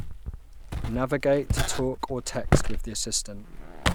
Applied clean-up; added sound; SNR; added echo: none; Walk, footsteps; -2 dB; none.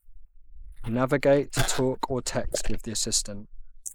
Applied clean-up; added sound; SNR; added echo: neural mask model Resemble Enhance denoiser.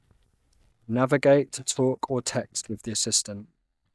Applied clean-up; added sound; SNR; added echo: neural mask model DeepFilterNet 3.